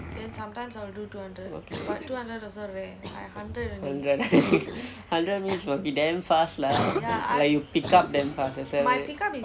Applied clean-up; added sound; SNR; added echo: none; Cough; 9 dB; none.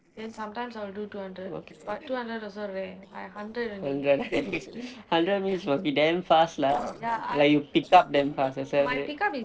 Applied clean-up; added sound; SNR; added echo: neural separator model SepFormer DNS4.